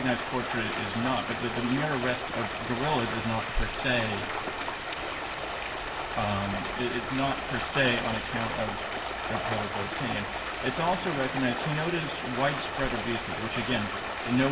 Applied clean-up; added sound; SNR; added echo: none; Stream; 2 dB; reverberation time 2.1 s.